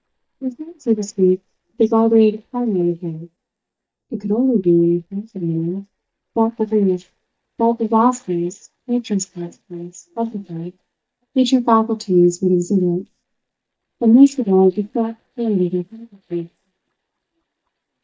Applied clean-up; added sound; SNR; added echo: neural mask model DeepFilterNet 3.